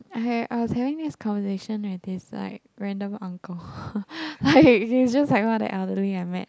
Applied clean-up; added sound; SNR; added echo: none; none; none; none.